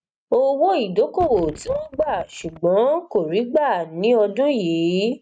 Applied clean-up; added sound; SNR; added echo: neural mask model RNNoise.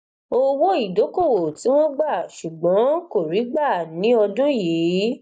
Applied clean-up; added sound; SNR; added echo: neural mask model DeepFilterNet 3.